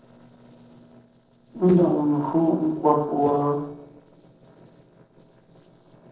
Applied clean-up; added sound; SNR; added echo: neural separator model SepFormer DNS4.